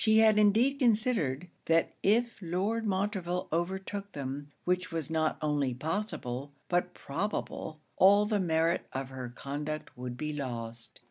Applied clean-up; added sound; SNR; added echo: none; none; none; none.